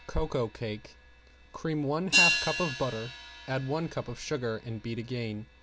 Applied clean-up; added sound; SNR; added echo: none; Hi-hat; 1 dB; none.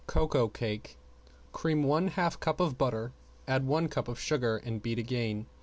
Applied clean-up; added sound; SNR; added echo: none; none; none; none.